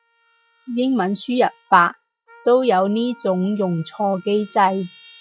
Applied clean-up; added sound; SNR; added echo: classical method log-MMSE.